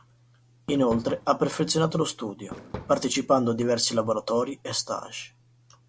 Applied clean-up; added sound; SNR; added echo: none; Fireworks; 15 dB; none.